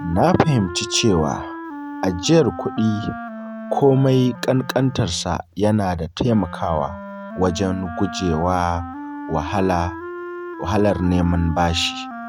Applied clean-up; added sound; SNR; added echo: none; Wind instrument, woodwind instrument; 12 dB; none.